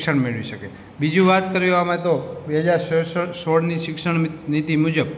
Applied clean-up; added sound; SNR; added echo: none; none; none; none.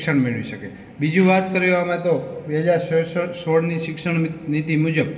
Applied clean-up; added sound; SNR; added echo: none; none; none; reverberation time 2.0 s.